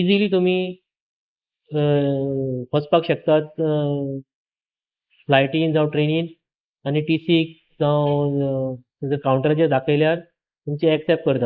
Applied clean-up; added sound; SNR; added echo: neural mask model Resemble Enhance denoiser.